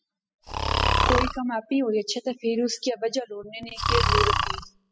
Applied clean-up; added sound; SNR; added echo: classical method spectral subtraction.